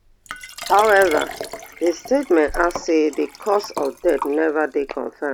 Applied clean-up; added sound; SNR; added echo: none; Liquid; 13 dB; none.